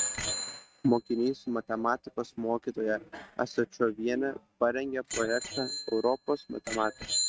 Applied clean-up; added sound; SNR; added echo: neural mask model RNNoise.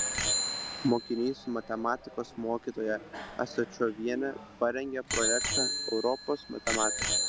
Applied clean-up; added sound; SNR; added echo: none; Bicycle bell; 2 dB; none.